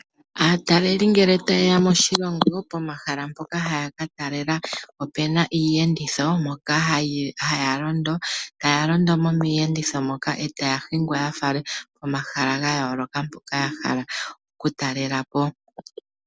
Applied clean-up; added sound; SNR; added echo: none; none; none; none.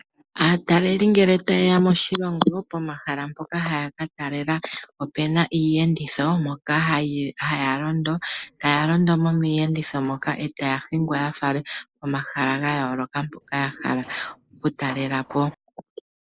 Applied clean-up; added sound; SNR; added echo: neural mask model Resemble Enhance denoiser.